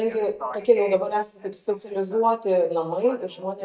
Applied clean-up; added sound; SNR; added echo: neural mask model DeepFilterNet 3.